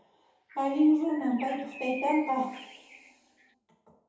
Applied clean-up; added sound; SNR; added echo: none; Bird; 16 dB; reverberation time 0.8 s.